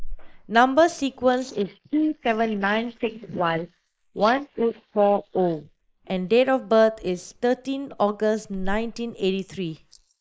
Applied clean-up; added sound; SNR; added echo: neural mask model Resemble Enhance denoiser.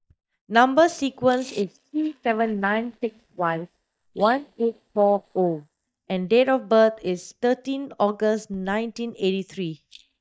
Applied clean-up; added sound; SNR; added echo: neural mask model DeepFilterNet 3.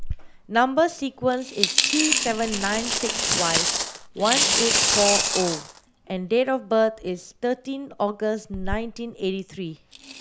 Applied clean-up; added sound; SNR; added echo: none; Coin (dropping); 1 dB; none.